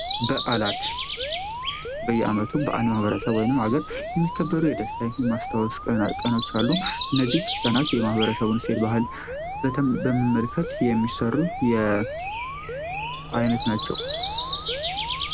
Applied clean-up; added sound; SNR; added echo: none; Alarm + Breathing; 4 dB; none.